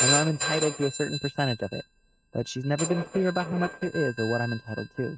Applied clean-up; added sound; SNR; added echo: neural mask model RNNoise.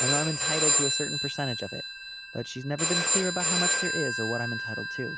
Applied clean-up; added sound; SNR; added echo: none; Telephone; -5 dB; none.